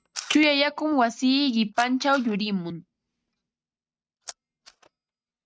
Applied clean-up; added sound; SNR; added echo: neural mask model RNNoise.